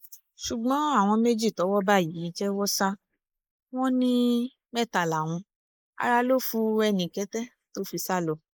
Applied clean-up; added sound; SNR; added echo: neural mask model Resemble Enhance denoiser.